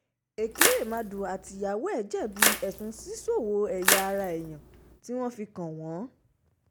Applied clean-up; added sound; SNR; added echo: none; Splash, splatter; -2 dB; none.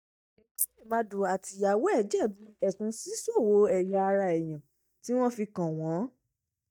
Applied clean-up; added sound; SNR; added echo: neural mask model DeepFilterNet 3.